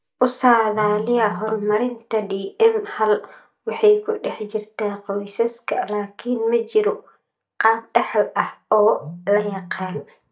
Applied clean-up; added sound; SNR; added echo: neural mask model DeepFilterNet 3.